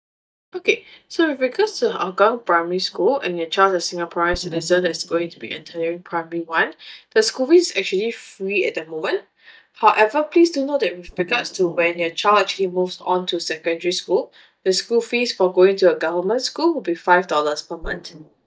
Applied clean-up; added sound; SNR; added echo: neural mask model DeepFilterNet 3.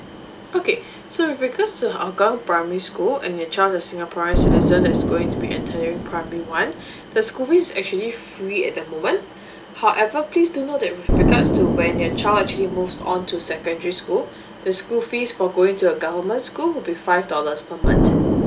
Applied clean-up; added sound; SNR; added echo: none; Explosion; 2 dB; none.